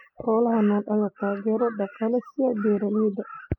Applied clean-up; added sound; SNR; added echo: classical method spectral subtraction.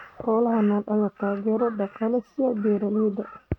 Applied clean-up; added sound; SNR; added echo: neural mask model RNNoise.